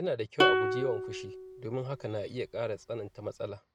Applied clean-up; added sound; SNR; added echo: none; Plucked string instrument; -3 dB; none.